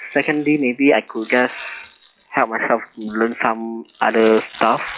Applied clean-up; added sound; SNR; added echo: classical method log-MMSE.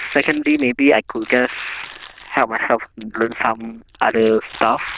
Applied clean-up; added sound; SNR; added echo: neural diffusion model UNIVERSE++.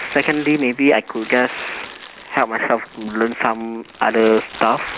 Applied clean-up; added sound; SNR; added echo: none; Crumpling, crinkling; 19 dB; none.